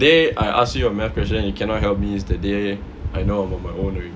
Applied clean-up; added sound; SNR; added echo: none; none; none; none.